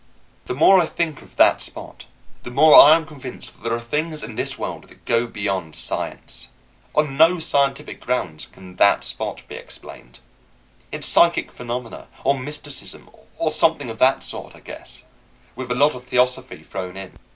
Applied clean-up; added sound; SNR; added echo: none; none; none; none.